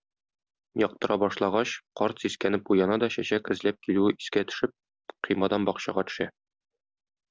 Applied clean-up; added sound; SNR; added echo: none; none; none; none.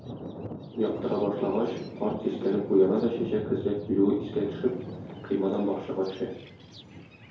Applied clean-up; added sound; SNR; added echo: none; Thunder; 10 dB; reverberation time 2.2 s.